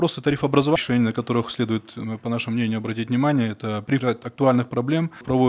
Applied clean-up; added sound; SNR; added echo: none; none; none; none.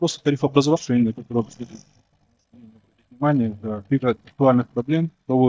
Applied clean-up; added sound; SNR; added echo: neural mask model DeepFilterNet 3.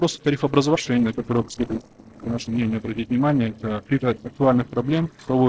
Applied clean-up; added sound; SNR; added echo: neural separator model SepFormer DNS4.